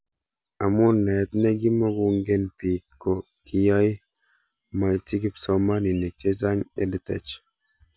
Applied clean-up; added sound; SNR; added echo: none; none; none; none.